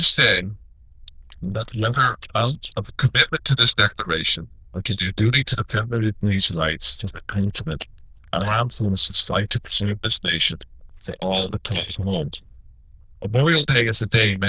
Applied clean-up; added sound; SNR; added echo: neural diffusion model UNIVERSE++.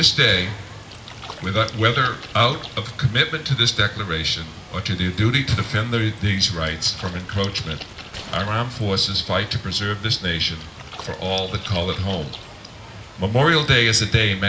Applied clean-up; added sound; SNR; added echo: none; Gunshot, gunfire + Splash, splatter; 19 dB; none.